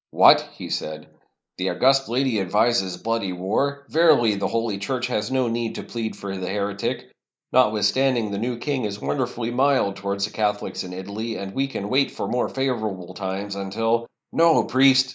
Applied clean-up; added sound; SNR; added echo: neural mask model Resemble Enhance denoiser.